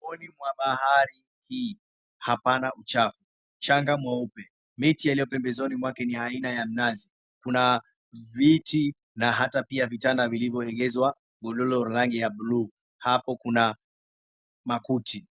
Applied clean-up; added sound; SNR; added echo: none; none; none; none.